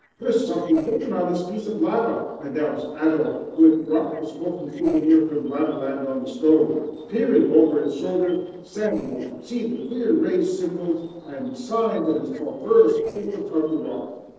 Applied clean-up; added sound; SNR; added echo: neural separator model SepFormer DNS4.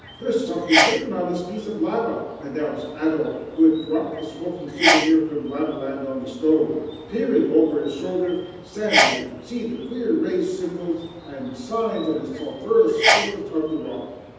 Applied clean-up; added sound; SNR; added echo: none; Sneeze; 4 dB; reverberation time 1.1 s.